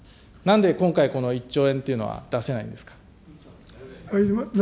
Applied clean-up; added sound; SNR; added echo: none; none; none; none.